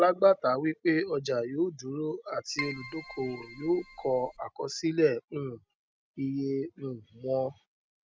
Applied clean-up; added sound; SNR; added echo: none; Keyboard (musical); 13 dB; none.